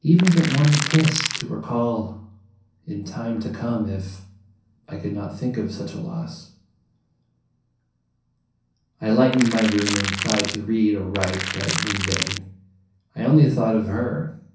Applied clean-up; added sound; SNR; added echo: none; Crackle; 4 dB; reverberation time 0.6 s.